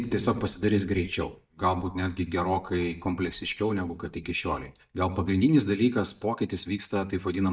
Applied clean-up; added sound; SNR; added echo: neural mask model DeepFilterNet 3.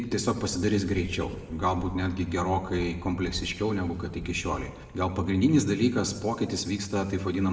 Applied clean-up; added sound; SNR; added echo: none; Thunder / Rain; 18 dB; reverberation time 1.5 s.